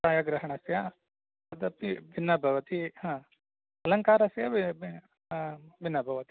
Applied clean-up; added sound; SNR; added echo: none; none; none; none.